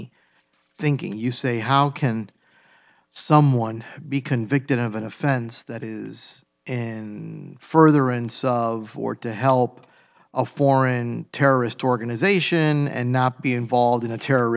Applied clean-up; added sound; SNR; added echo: none; none; none; none.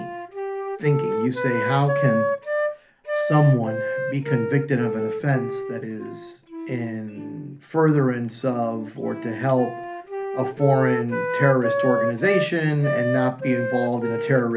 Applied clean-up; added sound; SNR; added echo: none; Wind instrument, woodwind instrument; 4 dB; reverberation time 0.3 s.